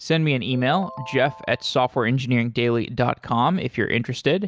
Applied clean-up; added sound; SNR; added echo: none; Ringtone; 18 dB; none.